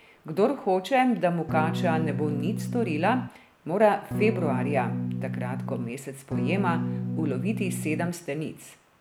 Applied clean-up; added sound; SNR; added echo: none; Electric guitar / Strum; 2 dB; none.